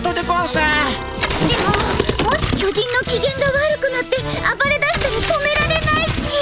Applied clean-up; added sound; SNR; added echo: none; Burping, eructation + Typing; 12 dB; none.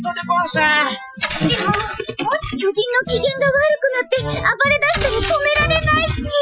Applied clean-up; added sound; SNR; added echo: classical method Wiener filter.